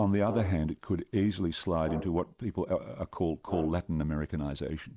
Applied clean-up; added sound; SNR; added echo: none; Brass instrument; 15 dB; none.